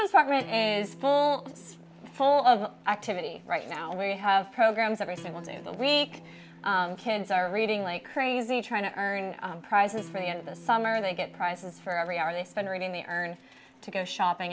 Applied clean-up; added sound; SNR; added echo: none; Acoustic guitar; 20 dB; none.